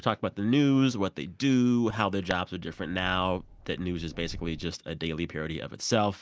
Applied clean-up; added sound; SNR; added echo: none; Subway, metro, underground; 17 dB; none.